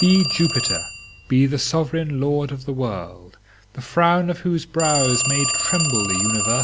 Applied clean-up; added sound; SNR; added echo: none; Telephone; 4 dB; none.